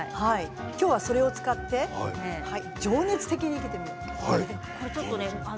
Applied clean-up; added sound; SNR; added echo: none; Bird; 17 dB; none.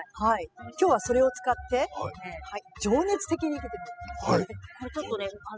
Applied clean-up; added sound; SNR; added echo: classical method spectral subtraction.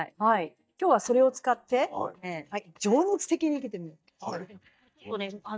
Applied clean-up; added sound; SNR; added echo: neural mask model DeepFilterNet 3.